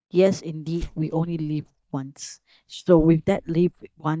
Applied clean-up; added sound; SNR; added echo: neural mask model DeepFilterNet 3.